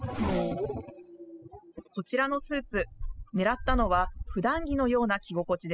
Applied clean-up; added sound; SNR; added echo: classical method spectral subtraction.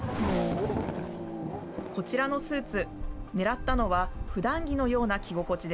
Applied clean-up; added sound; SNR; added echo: none; Race car, auto racing / Accelerating, revving, vroom; 2 dB; none.